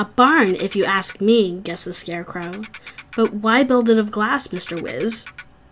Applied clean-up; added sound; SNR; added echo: none; Ratchet, pawl; 19 dB; none.